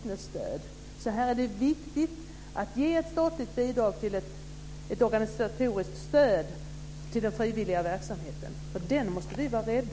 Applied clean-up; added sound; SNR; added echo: none; none; none; none.